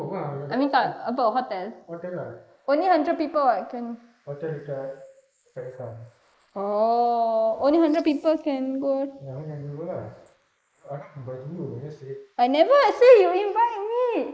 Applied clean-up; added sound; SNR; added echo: neural mask model Resemble Enhance denoiser.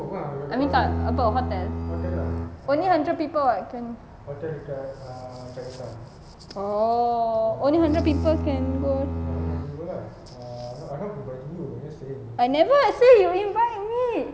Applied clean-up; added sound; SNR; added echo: none; Bowed string instrument; 4 dB; none.